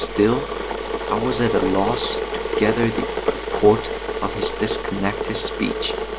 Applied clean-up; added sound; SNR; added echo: none; Boiling / Water; 2 dB; none.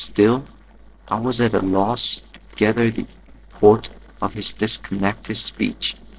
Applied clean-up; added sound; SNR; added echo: neural separator model SepFormer DNS4.